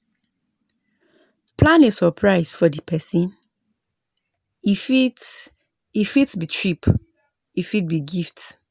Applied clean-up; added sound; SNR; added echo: none; none; none; none.